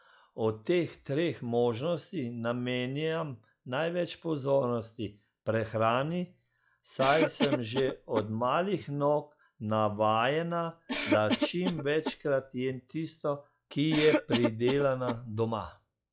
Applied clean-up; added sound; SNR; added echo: classical method log-MMSE.